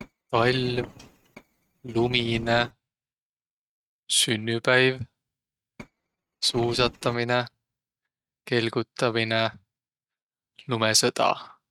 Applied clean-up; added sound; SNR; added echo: neural mask model RNNoise.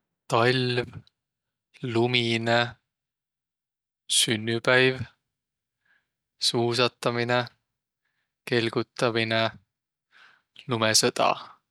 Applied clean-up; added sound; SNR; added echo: none; none; none; none.